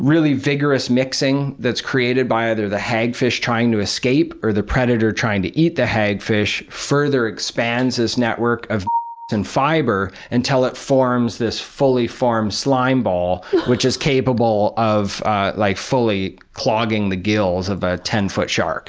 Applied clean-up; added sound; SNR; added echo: none; none; none; none.